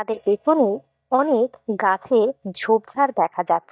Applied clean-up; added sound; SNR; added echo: neural mask model DeepFilterNet 3.